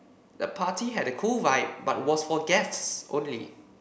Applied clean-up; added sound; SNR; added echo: none; none; none; none.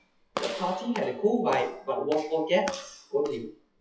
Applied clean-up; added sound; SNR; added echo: classical method WPE with log-MMSE.